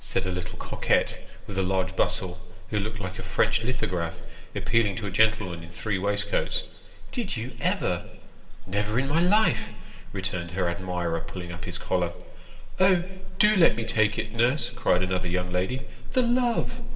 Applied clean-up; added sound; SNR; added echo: none; none; none; reverberation time 1.9 s.